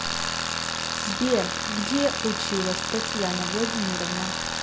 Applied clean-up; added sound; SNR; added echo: none; Tools; -1 dB; none.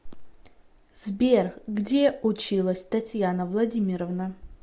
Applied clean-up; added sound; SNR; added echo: none; none; none; none.